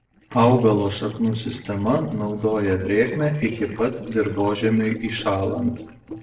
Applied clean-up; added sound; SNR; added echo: neural separator model SepFormer DNS4.